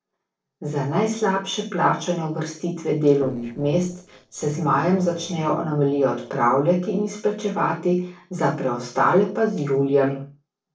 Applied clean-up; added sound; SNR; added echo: neural separator model SepFormer DNS4.